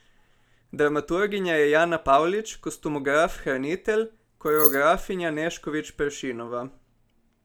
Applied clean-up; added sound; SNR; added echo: none; Keys jangling; -1 dB; none.